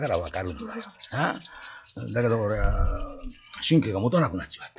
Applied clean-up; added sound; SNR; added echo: classical method log-MMSE.